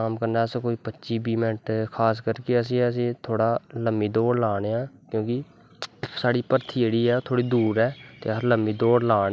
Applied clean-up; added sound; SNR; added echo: none; none; none; none.